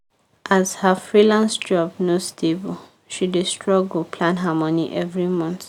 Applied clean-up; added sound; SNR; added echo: none; none; none; none.